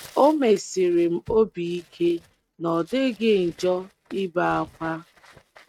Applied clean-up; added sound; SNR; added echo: neural mask model RNNoise.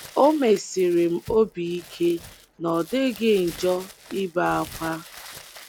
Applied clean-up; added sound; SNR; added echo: none; Crumpling, crinkling; 19 dB; none.